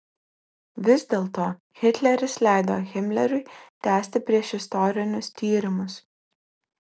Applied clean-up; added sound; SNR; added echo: none; none; none; none.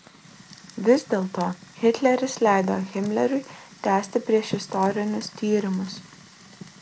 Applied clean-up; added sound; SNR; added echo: none; Fire; 18 dB; none.